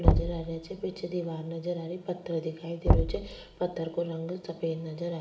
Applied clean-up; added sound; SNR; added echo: none; Knock; -3 dB; reverberation time 1.3 s.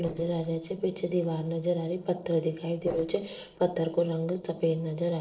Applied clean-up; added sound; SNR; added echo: neural separator model SepFormer DNS4.